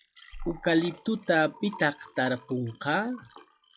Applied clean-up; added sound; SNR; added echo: classical method log-MMSE.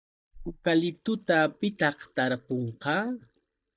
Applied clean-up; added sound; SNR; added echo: neural mask model DeepFilterNet 3.